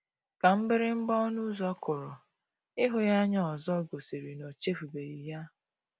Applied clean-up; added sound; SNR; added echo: none; none; none; none.